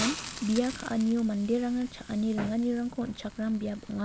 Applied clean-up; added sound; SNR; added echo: none; Hiss; 13 dB; none.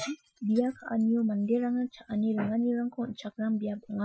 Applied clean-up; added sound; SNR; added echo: classical method Wiener filter.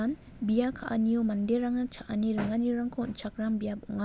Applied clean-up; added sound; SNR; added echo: none; none; none; none.